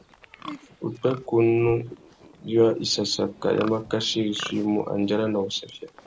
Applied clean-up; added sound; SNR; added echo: none; Livestock, farm animals, working animals; 18 dB; none.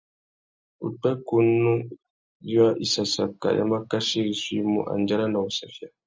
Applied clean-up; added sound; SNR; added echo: none; none; none; none.